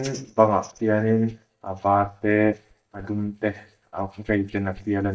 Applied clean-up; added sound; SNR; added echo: neural mask model DeepFilterNet 3.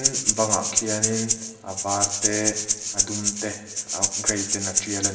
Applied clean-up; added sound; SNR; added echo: none; Rattle (instrument); -5 dB; reverberation time 2.1 s.